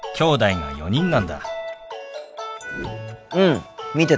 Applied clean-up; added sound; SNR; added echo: none; Whoosh, swoosh, swish; 19 dB; none.